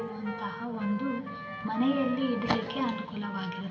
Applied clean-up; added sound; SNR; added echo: none; Trumpet; 10 dB; reverberation time 2.2 s.